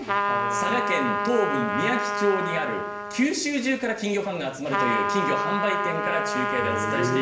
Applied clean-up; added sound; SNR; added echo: none; Trumpet; 0 dB; reverberation time 0.7 s.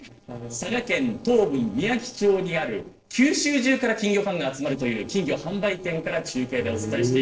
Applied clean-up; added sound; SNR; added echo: neural separator model SepFormer DNS4.